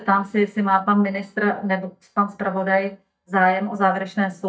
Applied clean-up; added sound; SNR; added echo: neural mask model DeepFilterNet 3.